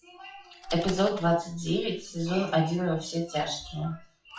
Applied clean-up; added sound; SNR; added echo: classical method WPE with log-MMSE.